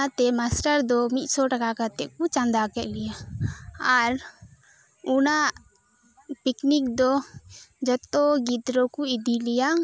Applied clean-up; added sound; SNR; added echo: none; none; none; none.